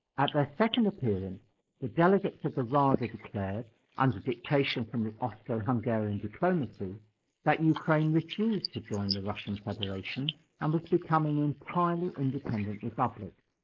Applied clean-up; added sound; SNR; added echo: neural mask model Resemble Enhance denoiser.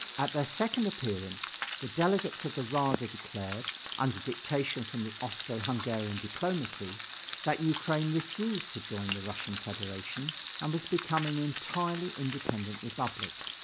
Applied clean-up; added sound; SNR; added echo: none; Frying (food); -2 dB; none.